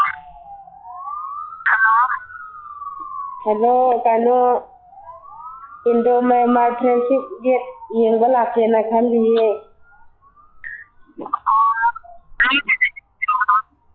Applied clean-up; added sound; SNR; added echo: classical method log-MMSE.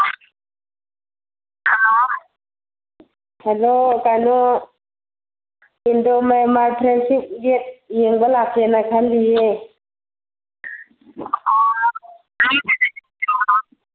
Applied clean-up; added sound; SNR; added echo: none; none; none; none.